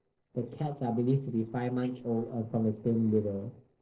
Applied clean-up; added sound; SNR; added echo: neural separator model SepFormer DNS4.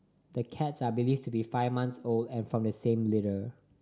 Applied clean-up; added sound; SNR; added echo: none; none; none; none.